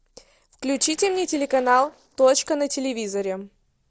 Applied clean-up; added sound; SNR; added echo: neural separator model SepFormer DNS4.